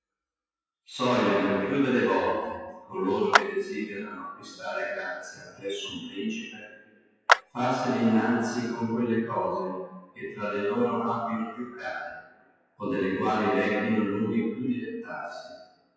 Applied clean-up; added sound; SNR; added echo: classical method WPE with log-MMSE.